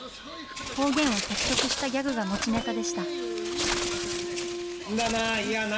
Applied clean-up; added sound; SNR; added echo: none; Bird + Wind instrument, woodwind instrument; 2 dB; none.